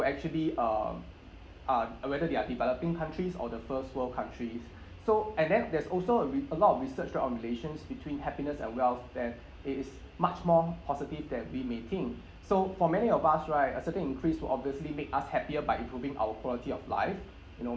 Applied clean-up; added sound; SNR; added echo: none; none; none; none.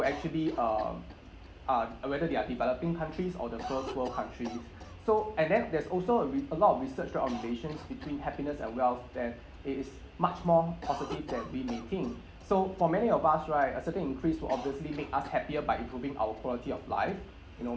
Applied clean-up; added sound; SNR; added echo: none; Cough; 18 dB; none.